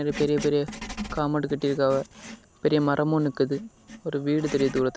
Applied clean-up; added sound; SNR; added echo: none; Writing; 14 dB; none.